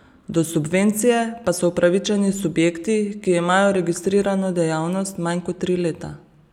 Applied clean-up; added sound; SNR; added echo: none; none; none; none.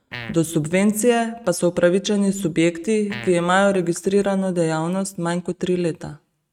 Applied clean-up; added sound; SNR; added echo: neural mask model RNNoise.